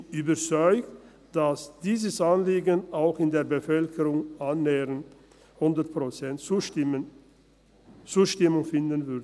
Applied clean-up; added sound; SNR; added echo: none; none; none; none.